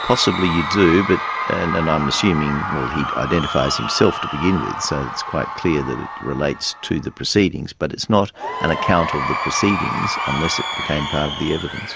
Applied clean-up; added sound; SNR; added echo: none; Crowd / Cheering; 5 dB; none.